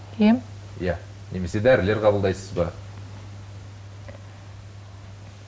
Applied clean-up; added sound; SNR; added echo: none; none; none; none.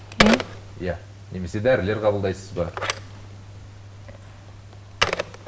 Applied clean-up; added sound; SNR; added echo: none; Telephone; 2 dB; none.